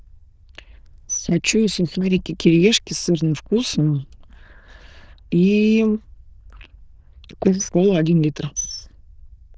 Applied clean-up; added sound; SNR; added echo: neural diffusion model UNIVERSE++.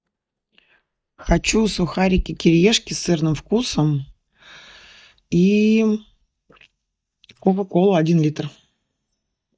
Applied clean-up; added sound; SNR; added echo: neural mask model DeepFilterNet 3.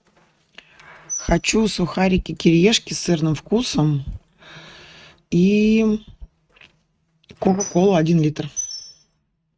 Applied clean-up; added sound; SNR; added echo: neural mask model RNNoise.